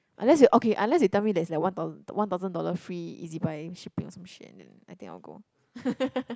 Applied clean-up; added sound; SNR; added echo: none; none; none; none.